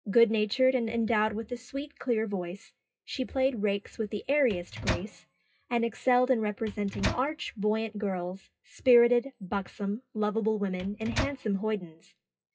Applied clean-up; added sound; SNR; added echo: classical method WPE with log-MMSE.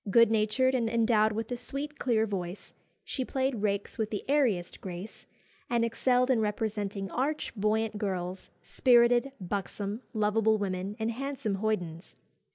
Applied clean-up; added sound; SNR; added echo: none; none; none; none.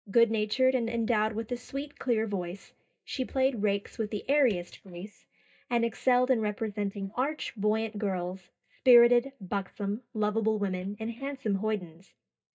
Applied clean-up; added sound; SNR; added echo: neural mask model DeepFilterNet 3.